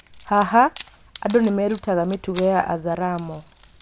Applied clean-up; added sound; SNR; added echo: none; Wood; 17 dB; none.